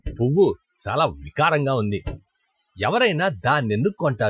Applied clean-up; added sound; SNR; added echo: classical method Wiener filter.